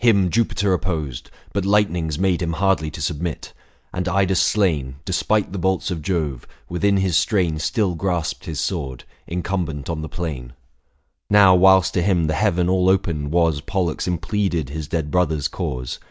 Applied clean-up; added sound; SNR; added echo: none; none; none; none.